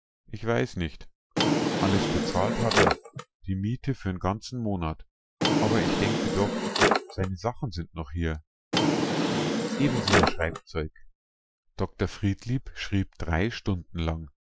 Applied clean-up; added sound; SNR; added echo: classical method Wiener filter.